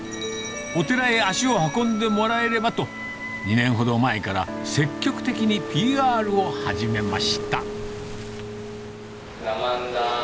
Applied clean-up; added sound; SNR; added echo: none; Waves, surf; 16 dB; none.